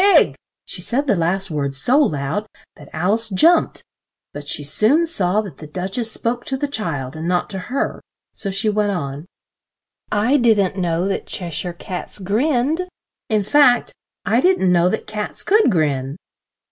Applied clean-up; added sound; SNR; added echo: none; none; none; none.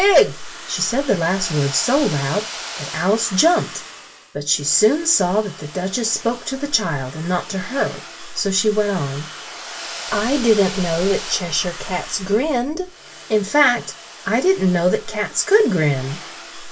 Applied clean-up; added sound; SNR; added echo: none; Domestic sounds, home sounds; 13 dB; reverberation time 0.2 s.